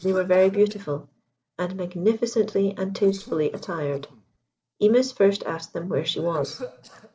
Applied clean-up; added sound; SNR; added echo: neural separator model SepFormer DNS4.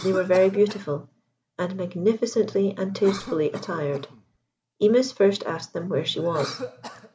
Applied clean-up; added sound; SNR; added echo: none; Cough; 16 dB; none.